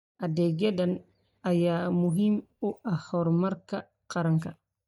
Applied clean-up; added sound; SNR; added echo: neural mask model DeepFilterNet 3.